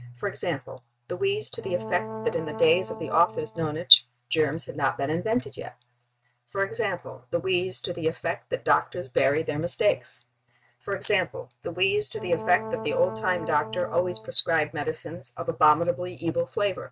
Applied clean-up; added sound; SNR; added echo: neural mask model RNNoise.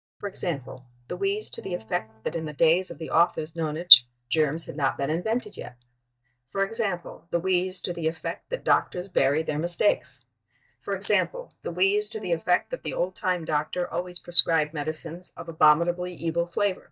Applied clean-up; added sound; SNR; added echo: neural mask model DeepFilterNet 3.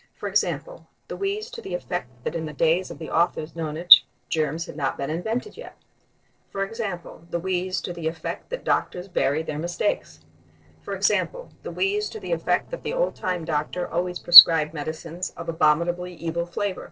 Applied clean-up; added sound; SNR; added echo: neural separator model SepFormer DNS4.